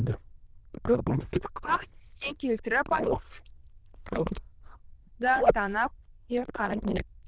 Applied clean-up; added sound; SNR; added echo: neural diffusion model UNIVERSE++.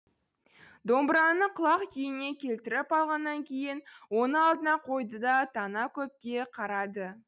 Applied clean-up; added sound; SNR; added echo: none; none; none; none.